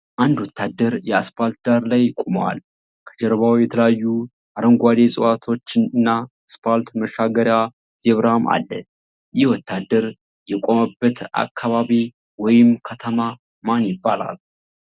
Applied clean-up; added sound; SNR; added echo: none; none; none; none.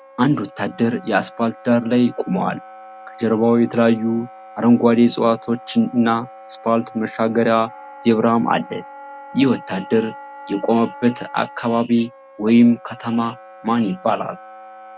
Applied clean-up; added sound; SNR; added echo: none; Wind instrument, woodwind instrument; 20 dB; none.